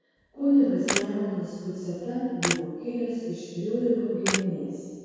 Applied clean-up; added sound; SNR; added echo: none; Camera; 8 dB; reverberation time 2.0 s.